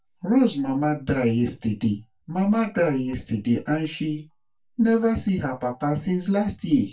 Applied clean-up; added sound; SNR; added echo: neural mask model DeepFilterNet 3.